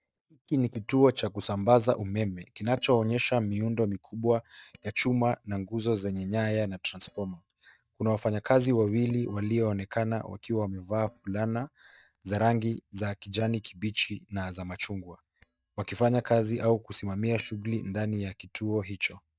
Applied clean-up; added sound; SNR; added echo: neural mask model DeepFilterNet 3.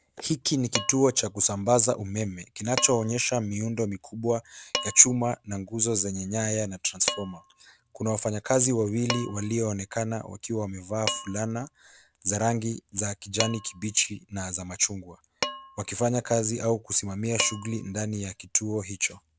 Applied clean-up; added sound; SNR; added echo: none; Dishes, pots, and pans; 12 dB; none.